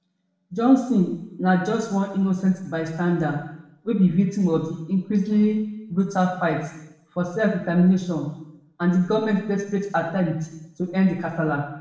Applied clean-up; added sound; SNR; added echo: none; none; none; reverberation time 0.8 s.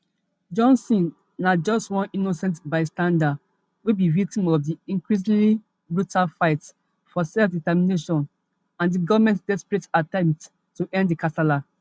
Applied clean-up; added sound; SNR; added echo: none; none; none; none.